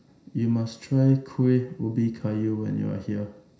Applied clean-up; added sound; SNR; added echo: none; none; none; reverberation time 0.5 s.